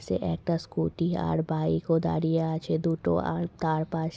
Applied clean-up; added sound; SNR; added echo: none; none; none; none.